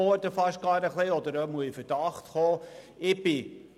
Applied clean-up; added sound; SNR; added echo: none; none; none; none.